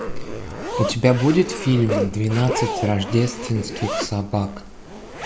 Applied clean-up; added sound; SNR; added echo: none; Zipper (clothing); 7 dB; none.